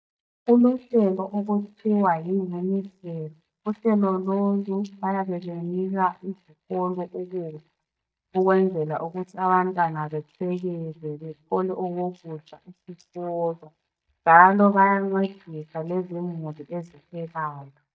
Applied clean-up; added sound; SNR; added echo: neural mask model DeepFilterNet 3.